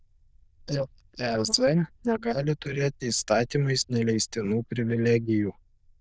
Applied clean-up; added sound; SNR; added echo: neural diffusion model UNIVERSE++.